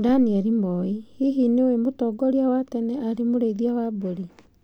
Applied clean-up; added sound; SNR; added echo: none; none; none; none.